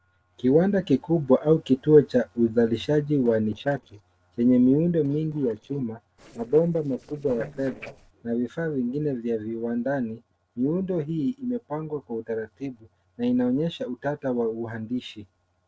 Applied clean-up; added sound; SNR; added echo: neural separator model SepFormer DNS4.